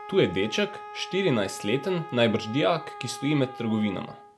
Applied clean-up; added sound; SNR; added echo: none; Wind instrument, woodwind instrument; 14 dB; none.